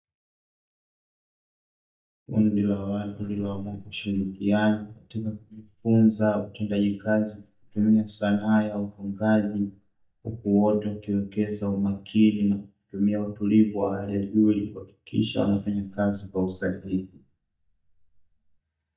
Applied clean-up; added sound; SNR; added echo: neural mask model DeepFilterNet 3.